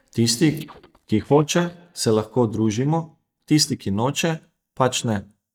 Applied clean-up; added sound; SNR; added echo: neural mask model DeepFilterNet 3.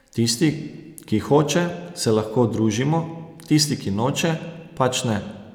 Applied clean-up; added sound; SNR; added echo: none; none; none; none.